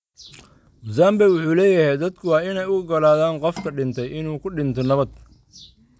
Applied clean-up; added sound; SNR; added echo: none; none; none; none.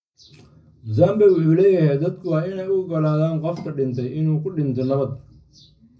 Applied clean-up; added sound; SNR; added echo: none; none; none; reverberation time 0.4 s.